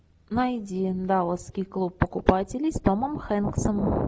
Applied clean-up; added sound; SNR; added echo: none; none; none; none.